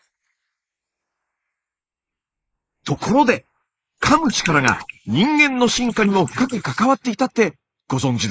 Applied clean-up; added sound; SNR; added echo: neural mask model Resemble Enhance denoiser.